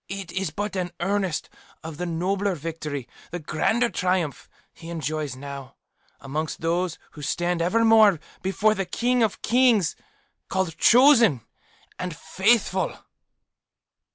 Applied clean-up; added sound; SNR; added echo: none; none; none; none.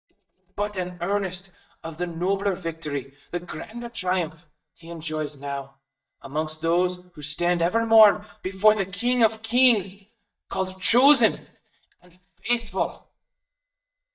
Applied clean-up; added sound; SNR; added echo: neural mask model DeepFilterNet 3.